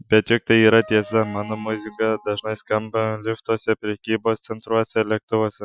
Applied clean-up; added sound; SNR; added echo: classical method Wiener filter.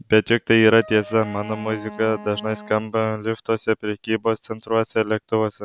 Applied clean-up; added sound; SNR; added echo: none; Wind instrument, woodwind instrument; 17 dB; none.